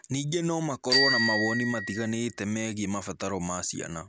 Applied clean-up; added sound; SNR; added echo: none; Bicycle bell; -2 dB; none.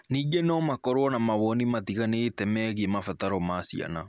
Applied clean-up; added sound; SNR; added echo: none; none; none; none.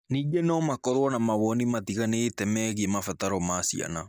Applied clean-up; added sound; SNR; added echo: neural mask model DeepFilterNet 3.